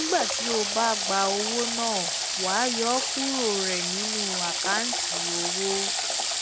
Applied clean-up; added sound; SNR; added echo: none; Water tap, faucet / Water; -2 dB; none.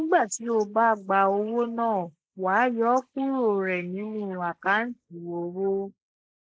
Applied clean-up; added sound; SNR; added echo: neural mask model Resemble Enhance denoiser.